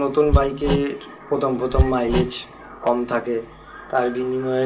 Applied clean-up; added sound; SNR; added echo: none; Hammer; 2 dB; reverberation time 0.2 s.